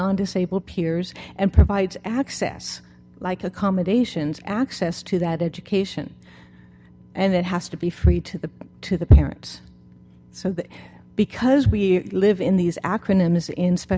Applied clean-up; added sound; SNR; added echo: none; none; none; none.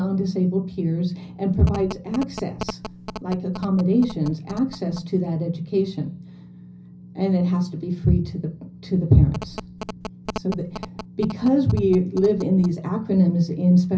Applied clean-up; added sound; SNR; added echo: none; Telephone; 15 dB; reverberation time 0.5 s.